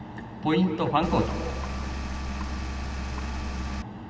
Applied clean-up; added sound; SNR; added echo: none; Engine; 2 dB; reverberation time 2.2 s.